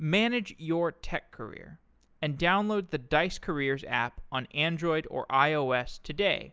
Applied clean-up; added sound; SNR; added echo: none; none; none; none.